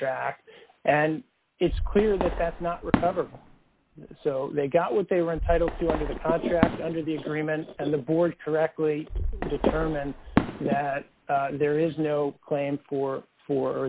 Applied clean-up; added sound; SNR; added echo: none; Fireworks; 5 dB; none.